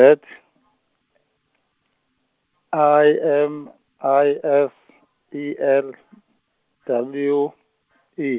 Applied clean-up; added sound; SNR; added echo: none; none; none; none.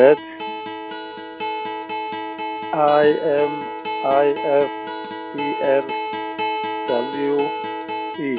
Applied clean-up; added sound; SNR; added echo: none; Acoustic guitar; 6 dB; none.